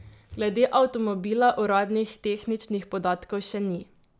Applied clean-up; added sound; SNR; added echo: none; none; none; none.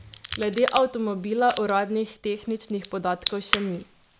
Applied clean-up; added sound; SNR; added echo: none; Crack / Crackle; 9 dB; none.